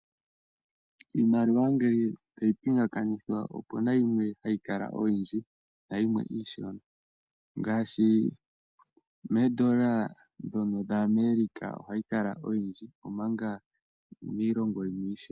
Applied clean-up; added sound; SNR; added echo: none; none; none; none.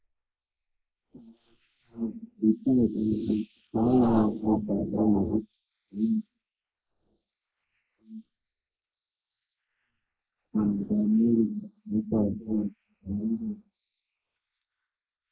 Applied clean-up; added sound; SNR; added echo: neural mask model Resemble Enhance denoiser.